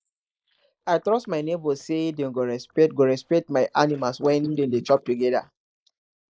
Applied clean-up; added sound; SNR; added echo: neural mask model Resemble Enhance denoiser.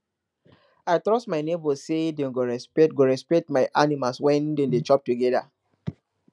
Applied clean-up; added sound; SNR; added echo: none; none; none; none.